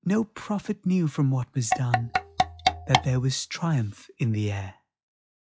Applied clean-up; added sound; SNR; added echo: classical method log-MMSE.